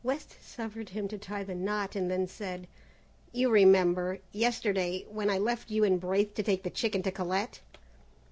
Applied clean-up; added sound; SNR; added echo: none; none; none; none.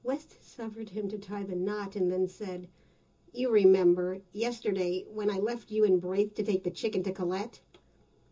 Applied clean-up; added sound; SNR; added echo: none; none; none; reverberation time 0.2 s.